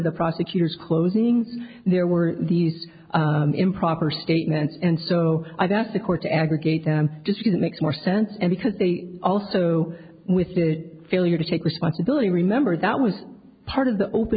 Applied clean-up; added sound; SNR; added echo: none; none; none; none.